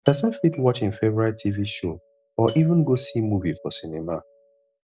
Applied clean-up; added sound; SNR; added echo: none; Doorbell; 19 dB; none.